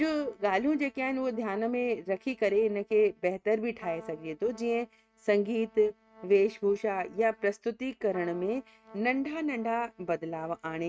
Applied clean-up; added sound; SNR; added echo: neural mask model RNNoise.